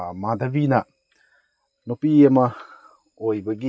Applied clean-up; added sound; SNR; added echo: none; none; none; none.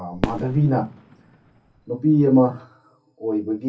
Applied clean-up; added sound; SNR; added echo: none; Fireworks; 11 dB; reverberation time 0.3 s.